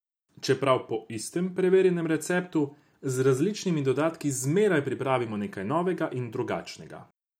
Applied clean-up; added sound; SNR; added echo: none; none; none; none.